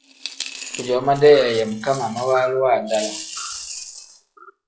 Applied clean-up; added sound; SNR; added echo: classical method log-MMSE.